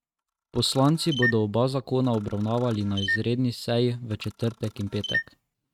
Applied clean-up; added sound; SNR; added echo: neural mask model RNNoise.